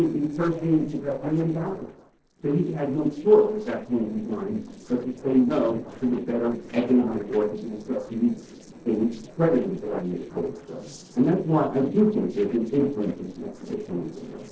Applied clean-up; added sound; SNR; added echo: neural separator model SepFormer DNS4.